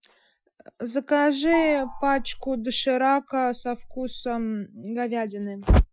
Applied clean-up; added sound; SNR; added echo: classical method Wiener filter.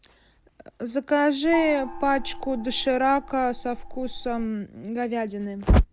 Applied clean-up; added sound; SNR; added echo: none; Gong; 10 dB; none.